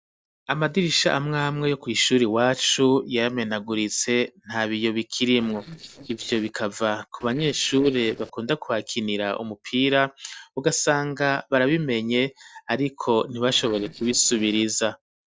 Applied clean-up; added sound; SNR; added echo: neural separator model SepFormer DNS4.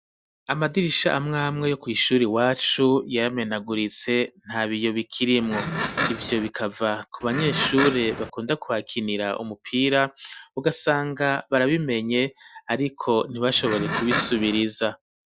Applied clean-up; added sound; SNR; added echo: none; Livestock, farm animals, working animals; 4 dB; none.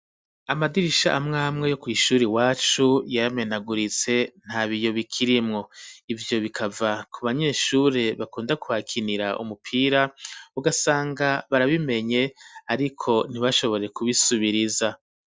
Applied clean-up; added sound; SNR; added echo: none; none; none; none.